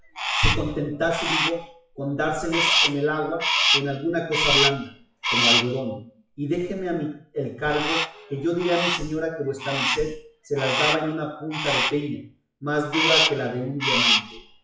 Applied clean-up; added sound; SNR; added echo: classical method WPE with log-MMSE.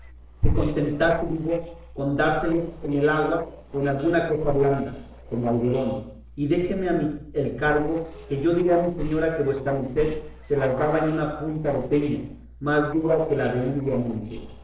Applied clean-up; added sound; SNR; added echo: neural separator model SepFormer DNS4.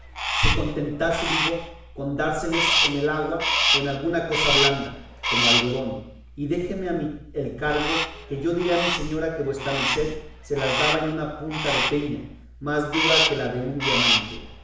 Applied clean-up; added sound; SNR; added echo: none; Crow; 0 dB; reverberation time 0.6 s.